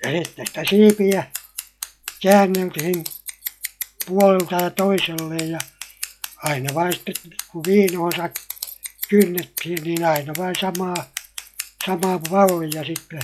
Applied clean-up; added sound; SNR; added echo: classical method log-MMSE.